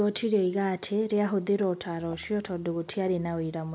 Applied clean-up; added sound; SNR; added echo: none; none; none; none.